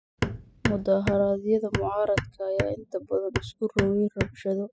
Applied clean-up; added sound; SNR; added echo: classical method spectral subtraction.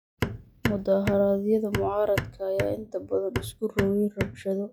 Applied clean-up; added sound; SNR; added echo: classical method log-MMSE.